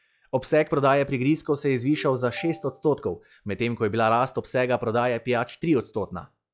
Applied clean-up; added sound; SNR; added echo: classical method log-MMSE.